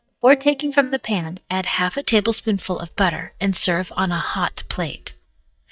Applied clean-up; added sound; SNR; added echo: neural mask model DeepFilterNet 3.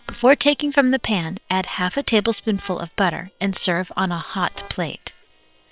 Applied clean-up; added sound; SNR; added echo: neural separator model SepFormer WHAM!.